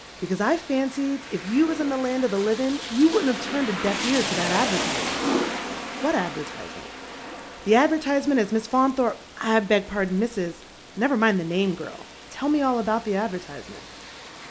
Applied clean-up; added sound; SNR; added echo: none; Rain; 8 dB; none.